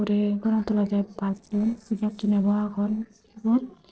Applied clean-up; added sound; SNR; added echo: neural separator model SepFormer DNS4.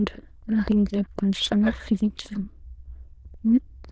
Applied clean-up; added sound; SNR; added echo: neural diffusion model UNIVERSE++.